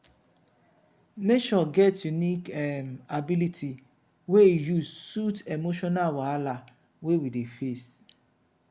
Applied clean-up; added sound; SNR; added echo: none; none; none; none.